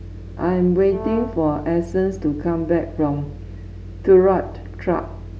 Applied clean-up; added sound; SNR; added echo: none; Brass instrument; 13 dB; none.